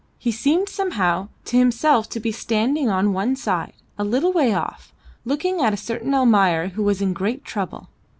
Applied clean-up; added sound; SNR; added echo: none; none; none; none.